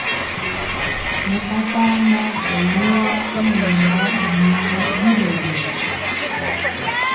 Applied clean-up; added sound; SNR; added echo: none; Crowd; 1 dB; reverberation time 0.5 s.